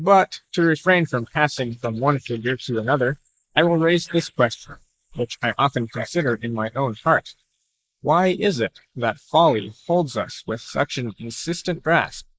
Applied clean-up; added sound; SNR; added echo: neural mask model Resemble Enhance denoiser.